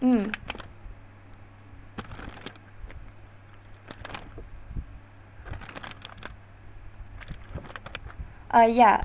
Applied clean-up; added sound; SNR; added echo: none; Crumpling, crinkling; 16 dB; none.